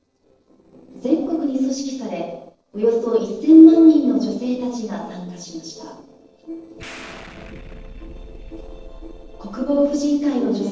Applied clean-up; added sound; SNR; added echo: neural separator model SepFormer DNS4.